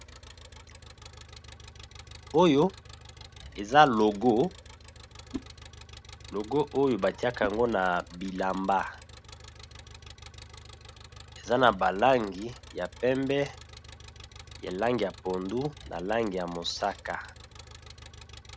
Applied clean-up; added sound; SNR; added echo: none; Whoosh, swoosh, swish + Engine; 17 dB; none.